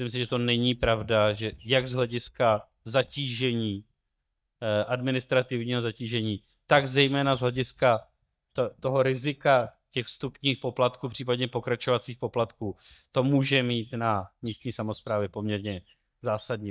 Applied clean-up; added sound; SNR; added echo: neural mask model DeepFilterNet 3.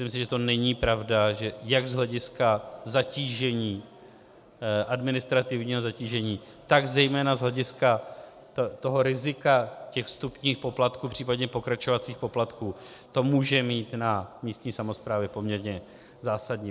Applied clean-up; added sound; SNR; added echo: none; none; none; none.